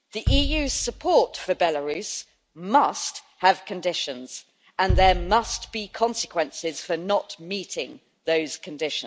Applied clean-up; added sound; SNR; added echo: none; Bass drum; 6 dB; none.